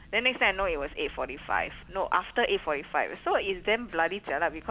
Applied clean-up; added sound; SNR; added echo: none; Thunderstorm; 19 dB; none.